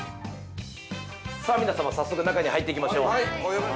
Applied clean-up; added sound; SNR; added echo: none; none; none; none.